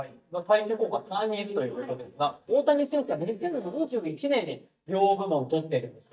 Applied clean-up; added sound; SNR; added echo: neural mask model DeepFilterNet 3.